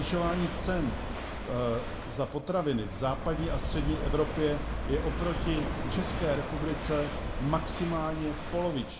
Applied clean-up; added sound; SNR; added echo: none; Walk, footsteps / Waves, surf / Wind; 2 dB; reverberation time 1.3 s.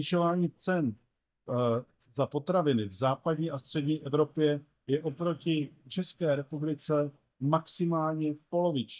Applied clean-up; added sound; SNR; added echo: neural mask model DeepFilterNet 3.